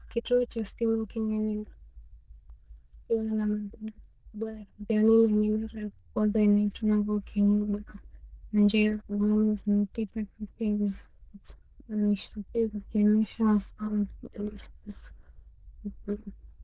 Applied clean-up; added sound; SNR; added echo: neural diffusion model UNIVERSE++.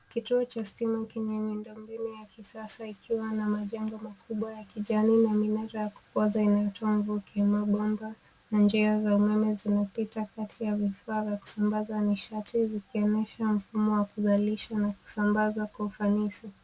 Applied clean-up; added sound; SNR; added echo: none; none; none; none.